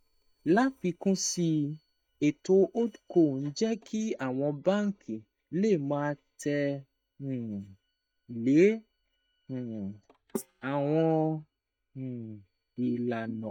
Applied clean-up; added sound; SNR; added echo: neural mask model DeepFilterNet 3.